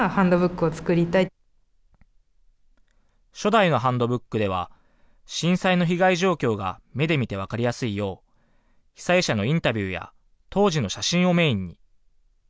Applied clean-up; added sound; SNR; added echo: none; none; none; none.